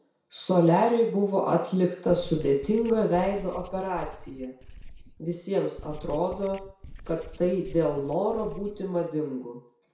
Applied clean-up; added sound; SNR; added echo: none; Writing; 16 dB; reverberation time 0.6 s.